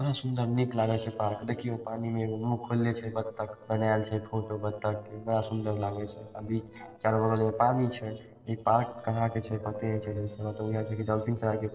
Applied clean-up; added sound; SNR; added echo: neural separator model SepFormer DNS4.